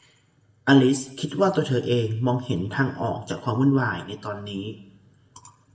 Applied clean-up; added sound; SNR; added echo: none; none; none; reverberation time 0.7 s.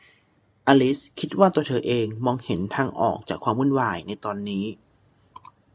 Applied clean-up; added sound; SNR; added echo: none; none; none; none.